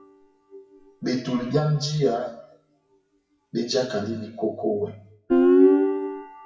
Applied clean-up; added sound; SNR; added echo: classical method WPE with log-MMSE.